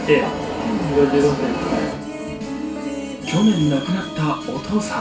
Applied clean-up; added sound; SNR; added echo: none; Piano; 13 dB; reverberation time 0.3 s.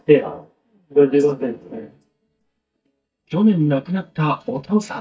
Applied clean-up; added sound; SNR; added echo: neural mask model DeepFilterNet 3.